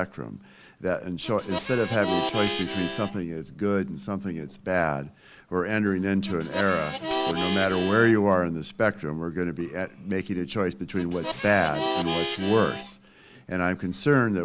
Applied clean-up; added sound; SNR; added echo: none; Tambourine + Harmonica; 6 dB; none.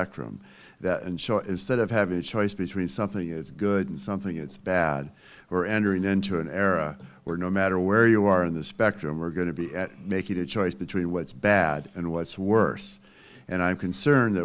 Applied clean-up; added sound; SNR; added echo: none; none; none; none.